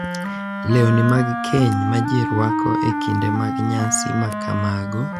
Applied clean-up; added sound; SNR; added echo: none; Wind instrument, woodwind instrument; 3 dB; none.